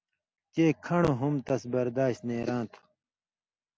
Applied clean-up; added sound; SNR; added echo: none; none; none; none.